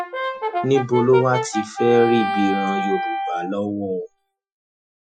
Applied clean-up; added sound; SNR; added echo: classical method Wiener filter.